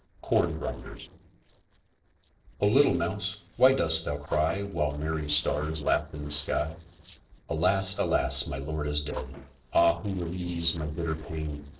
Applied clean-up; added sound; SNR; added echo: neural separator model SepFormer DNS4.